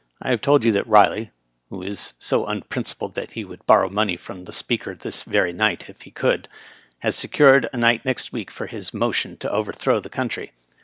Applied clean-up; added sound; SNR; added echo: none; none; none; none.